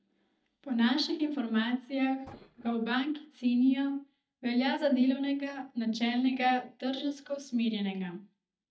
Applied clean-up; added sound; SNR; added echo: neural mask model DeepFilterNet 3.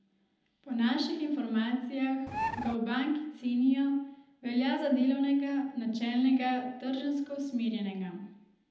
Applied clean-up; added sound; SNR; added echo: none; Bird; 3 dB; reverberation time 0.8 s.